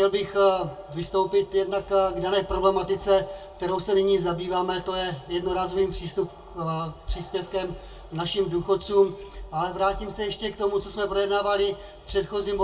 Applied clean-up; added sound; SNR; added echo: none; none; none; reverberation time 0.1 s.